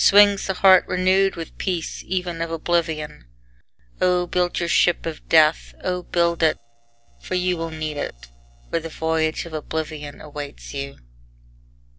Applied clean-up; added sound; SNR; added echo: neural separator model SepFormer DNS4.